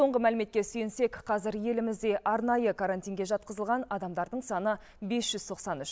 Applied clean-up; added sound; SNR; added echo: none; none; none; none.